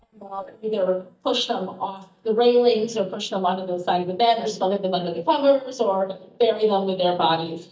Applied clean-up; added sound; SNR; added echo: neural mask model DeepFilterNet 3.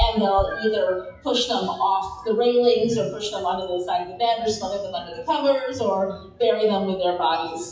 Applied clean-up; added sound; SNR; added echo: classical method WPE with log-MMSE.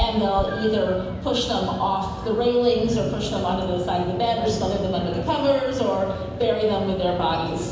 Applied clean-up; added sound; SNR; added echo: none; Meow; 16 dB; reverberation time 1.1 s.